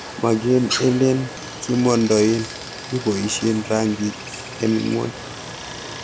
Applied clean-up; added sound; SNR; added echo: none; Stream; 11 dB; none.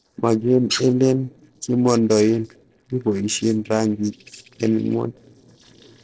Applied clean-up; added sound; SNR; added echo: neural separator model SepFormer DNS4.